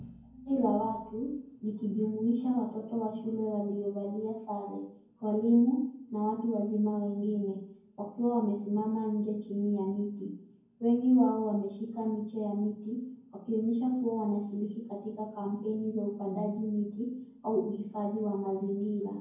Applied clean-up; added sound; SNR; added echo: none; none; none; reverberation time 0.9 s.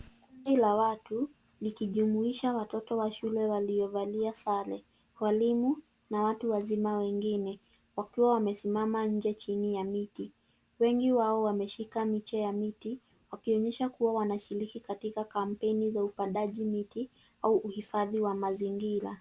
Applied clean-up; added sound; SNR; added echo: none; none; none; none.